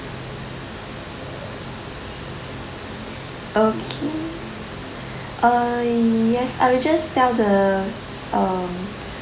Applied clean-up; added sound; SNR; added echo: none; none; none; none.